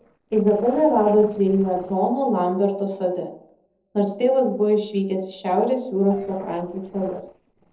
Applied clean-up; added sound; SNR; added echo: neural separator model SepFormer DNS4.